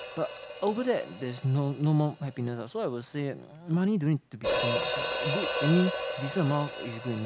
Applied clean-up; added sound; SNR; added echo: none; Hi-hat; 5 dB; none.